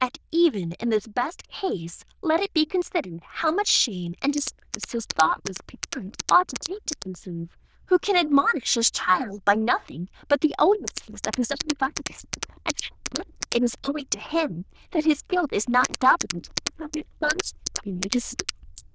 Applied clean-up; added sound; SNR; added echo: neural diffusion model UNIVERSE++.